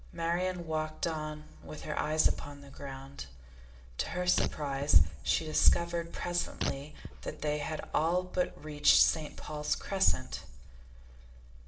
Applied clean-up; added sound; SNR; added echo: none; Fart; 11 dB; reverberation time 0.6 s.